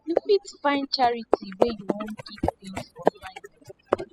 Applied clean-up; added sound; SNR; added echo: classical method spectral subtraction.